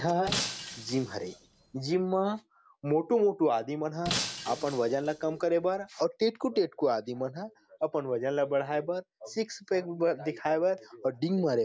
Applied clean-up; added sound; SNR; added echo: none; Shatter; 8 dB; none.